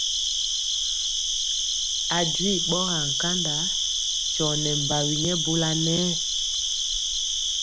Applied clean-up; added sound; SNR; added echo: none; Cricket; -5 dB; none.